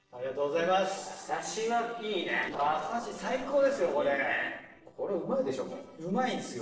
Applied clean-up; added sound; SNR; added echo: neural separator model SepFormer DNS4.